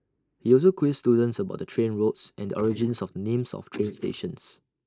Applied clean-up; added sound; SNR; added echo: neural mask model Resemble Enhance denoiser.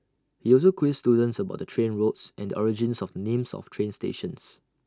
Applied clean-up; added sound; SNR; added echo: none; none; none; none.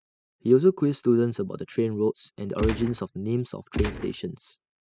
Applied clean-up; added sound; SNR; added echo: classical method spectral subtraction.